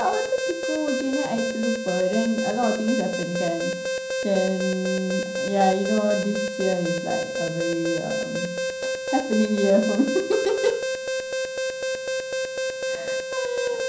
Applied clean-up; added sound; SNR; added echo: none; Alarm; 2 dB; reverberation time 0.6 s.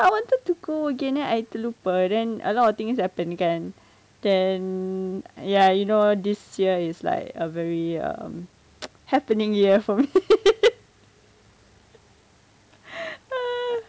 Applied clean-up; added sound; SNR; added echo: none; none; none; none.